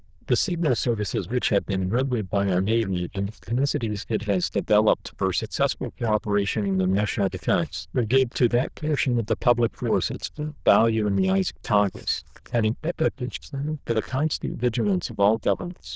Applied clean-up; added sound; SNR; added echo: neural diffusion model UNIVERSE++.